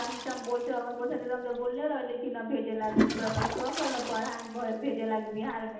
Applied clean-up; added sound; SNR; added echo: none; Toilet flush; 4 dB; reverberation time 0.8 s.